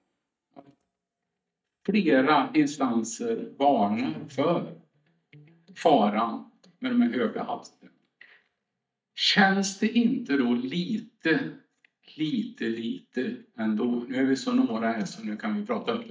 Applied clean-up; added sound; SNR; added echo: neural mask model DeepFilterNet 3.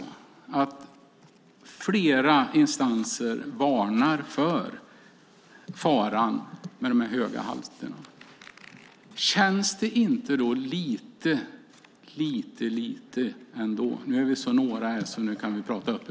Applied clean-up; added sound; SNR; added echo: none; none; none; none.